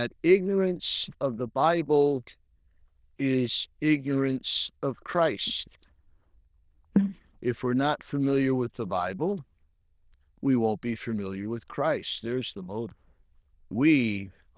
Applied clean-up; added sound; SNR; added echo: neural diffusion model UNIVERSE++.